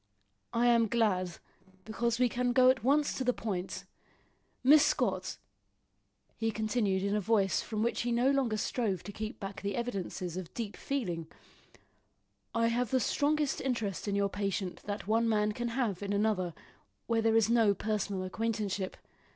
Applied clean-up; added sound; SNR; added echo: neural separator model SepFormer DNS4.